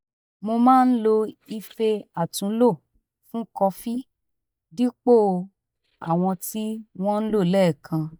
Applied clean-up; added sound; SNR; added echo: neural mask model DeepFilterNet 3.